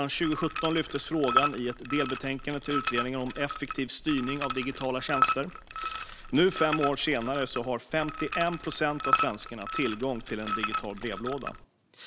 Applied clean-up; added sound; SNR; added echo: none; Liquid; 2 dB; none.